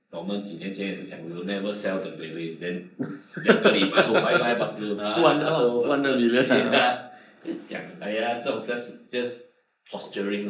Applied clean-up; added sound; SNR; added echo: neural mask model Resemble Enhance denoiser.